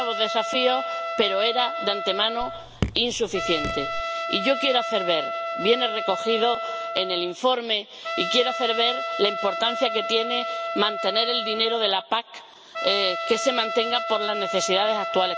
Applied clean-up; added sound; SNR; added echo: none; Raindrop / Drip + Trumpet; 4 dB; none.